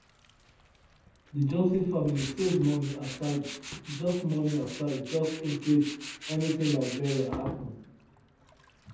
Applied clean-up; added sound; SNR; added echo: none; Tools; 13 dB; reverberation time 0.8 s.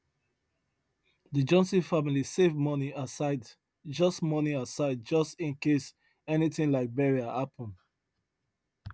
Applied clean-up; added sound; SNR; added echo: none; none; none; none.